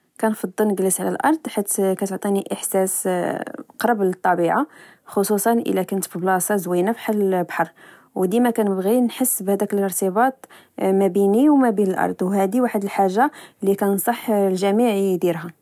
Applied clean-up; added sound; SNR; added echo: none; none; none; none.